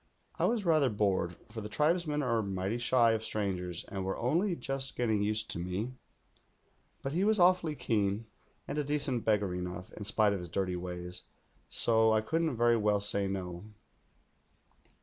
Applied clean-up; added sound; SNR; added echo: none; none; none; none.